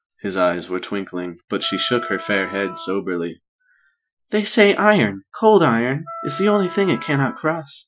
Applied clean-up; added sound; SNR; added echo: classical method Wiener filter.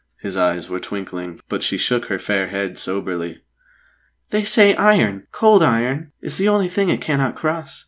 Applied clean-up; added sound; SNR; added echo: none; none; none; none.